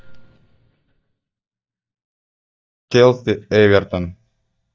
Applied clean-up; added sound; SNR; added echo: neural mask model DeepFilterNet 3.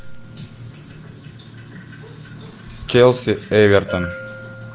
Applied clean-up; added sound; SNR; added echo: none; Bell; 18 dB; none.